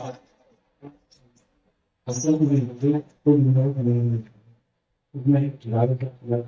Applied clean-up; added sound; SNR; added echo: neural mask model DeepFilterNet 3.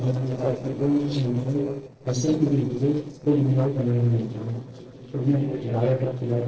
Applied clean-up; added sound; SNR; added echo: neural separator model SepFormer DNS4.